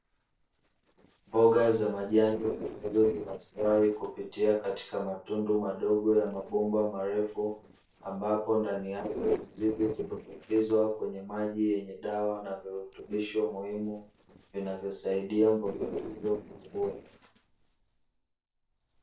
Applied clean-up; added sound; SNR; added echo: neural separator model SepFormer DNS4.